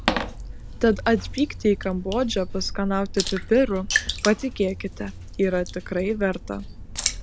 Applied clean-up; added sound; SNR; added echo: none; Water / Splash, splatter; 6 dB; none.